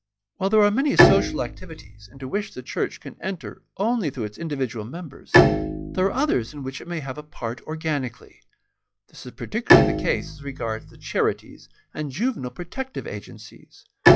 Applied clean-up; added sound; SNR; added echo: classical method log-MMSE.